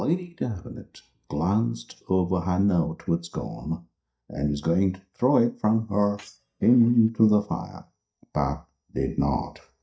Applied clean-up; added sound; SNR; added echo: neural mask model DeepFilterNet 3.